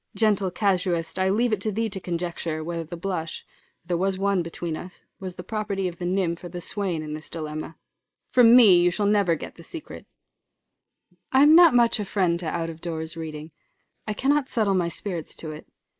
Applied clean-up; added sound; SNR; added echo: neural mask model Resemble Enhance denoiser.